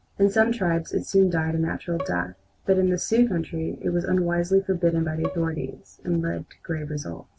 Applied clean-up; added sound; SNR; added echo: none; Bowed string instrument; 17 dB; none.